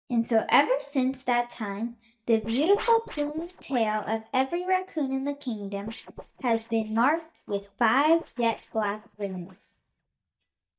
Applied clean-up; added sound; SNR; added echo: neural mask model DeepFilterNet 3.